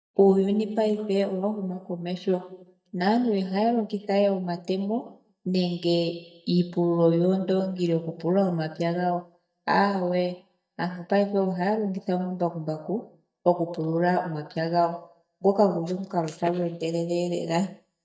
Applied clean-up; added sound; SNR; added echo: neural mask model DeepFilterNet 3.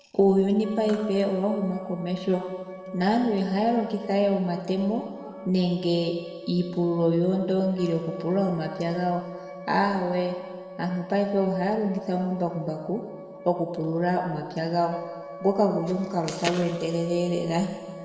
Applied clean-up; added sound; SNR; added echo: none; Wind instrument, woodwind instrument; 17 dB; reverberation time 1.7 s.